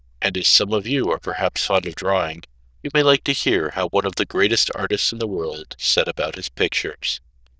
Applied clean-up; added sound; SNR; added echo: neural diffusion model UNIVERSE++.